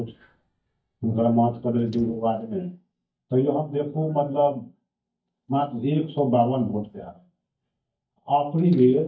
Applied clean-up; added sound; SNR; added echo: neural mask model DeepFilterNet 3.